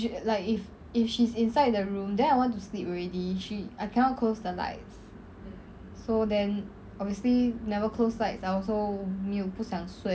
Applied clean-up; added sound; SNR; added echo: none; none; none; none.